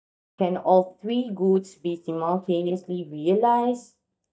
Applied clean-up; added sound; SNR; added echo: neural mask model DeepFilterNet 3.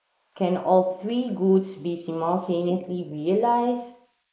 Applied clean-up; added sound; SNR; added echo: neural mask model Resemble Enhance denoiser.